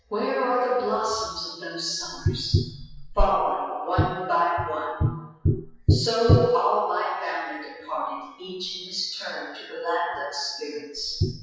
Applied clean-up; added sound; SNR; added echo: classical method WPE with log-MMSE.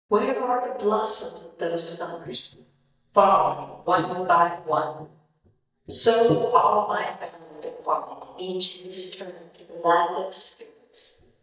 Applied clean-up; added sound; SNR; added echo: neural mask model DeepFilterNet 3.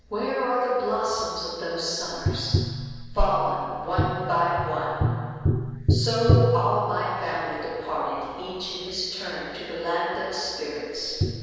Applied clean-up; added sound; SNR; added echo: none; Tap; 1 dB; reverberation time 1.9 s.